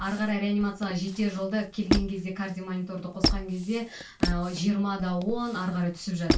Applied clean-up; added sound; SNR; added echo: none; Squeak; 3 dB; reverberation time 0.2 s.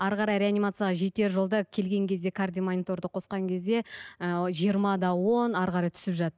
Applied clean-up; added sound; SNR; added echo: none; none; none; none.